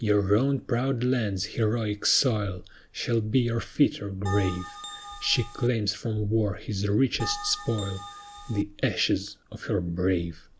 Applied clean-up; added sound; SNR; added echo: none; Bell; 12 dB; none.